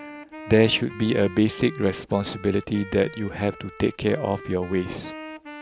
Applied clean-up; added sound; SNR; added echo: none; Wind instrument, woodwind instrument; 16 dB; none.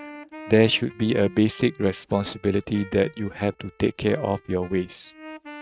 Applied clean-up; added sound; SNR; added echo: neural mask model RNNoise.